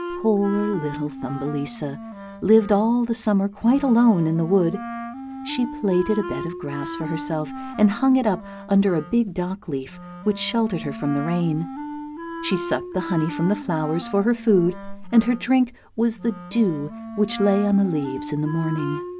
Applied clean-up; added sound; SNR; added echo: none; Wind instrument, woodwind instrument; 11 dB; none.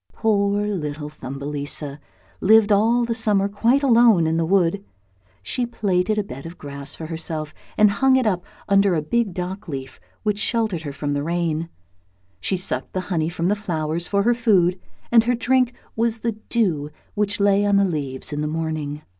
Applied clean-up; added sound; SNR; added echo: none; none; none; none.